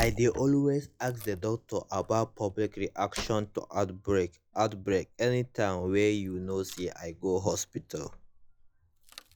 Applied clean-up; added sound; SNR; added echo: classical method log-MMSE.